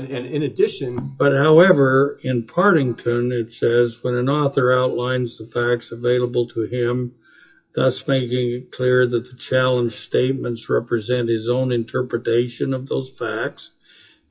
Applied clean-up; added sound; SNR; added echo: classical method WPE with log-MMSE.